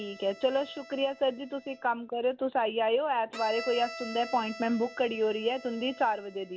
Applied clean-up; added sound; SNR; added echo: none; Bowed string instrument; 16 dB; none.